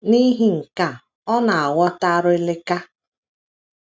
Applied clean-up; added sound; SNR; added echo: none; none; none; none.